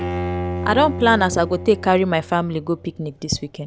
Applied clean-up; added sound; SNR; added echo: none; Bowed string instrument; 8 dB; none.